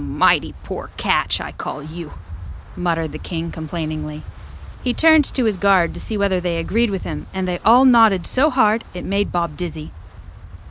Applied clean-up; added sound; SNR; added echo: none; Wind; 13 dB; none.